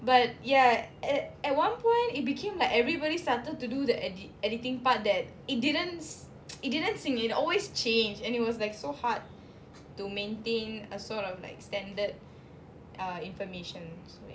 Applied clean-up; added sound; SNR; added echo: none; none; none; none.